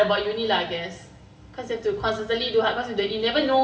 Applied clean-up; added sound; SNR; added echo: none; none; none; reverberation time 0.7 s.